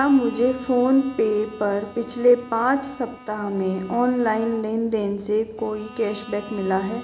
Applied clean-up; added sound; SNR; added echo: none; Bowed string instrument; 20 dB; none.